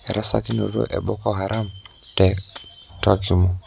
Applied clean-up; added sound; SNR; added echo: none; Tambourine; 9 dB; none.